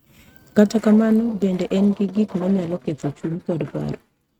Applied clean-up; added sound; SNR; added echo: neural mask model RNNoise.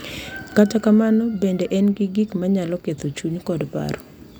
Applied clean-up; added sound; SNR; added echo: none; none; none; none.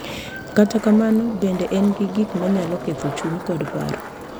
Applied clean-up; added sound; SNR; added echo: none; Skateboard; 11 dB; none.